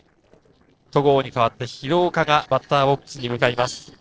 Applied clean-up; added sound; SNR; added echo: neural separator model SepFormer DNS4.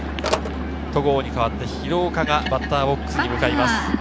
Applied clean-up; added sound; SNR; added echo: none; Telephone; 13 dB; none.